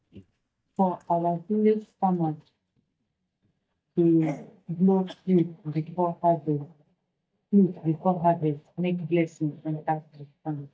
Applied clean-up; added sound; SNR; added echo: neural mask model DeepFilterNet 3.